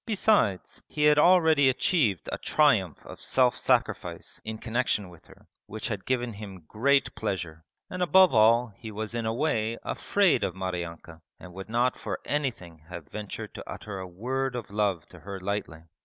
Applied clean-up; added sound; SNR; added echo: none; none; none; none.